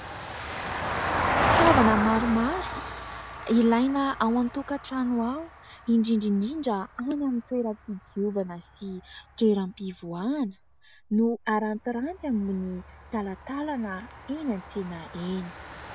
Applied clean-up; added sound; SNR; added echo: none; Vehicle; 5 dB; none.